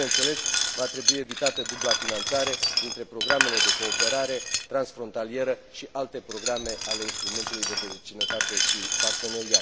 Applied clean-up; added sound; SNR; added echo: none; Glass; -4 dB; none.